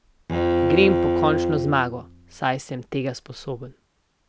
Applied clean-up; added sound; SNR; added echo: none; Bowed string instrument; -1 dB; none.